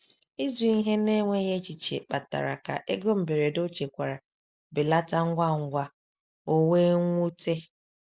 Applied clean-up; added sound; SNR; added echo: none; none; none; none.